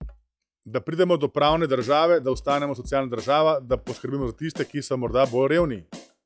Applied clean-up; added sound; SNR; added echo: classical method log-MMSE.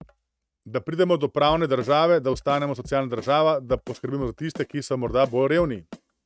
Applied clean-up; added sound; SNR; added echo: neural mask model RNNoise.